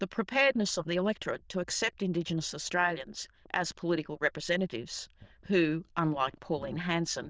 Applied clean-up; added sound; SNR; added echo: neural diffusion model UNIVERSE++.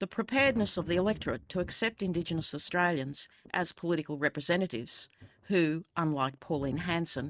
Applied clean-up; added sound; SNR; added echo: neural mask model RNNoise.